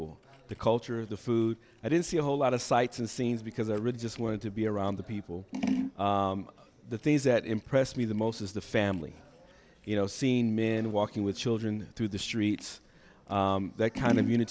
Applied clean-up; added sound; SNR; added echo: none; Scissors; 12 dB; none.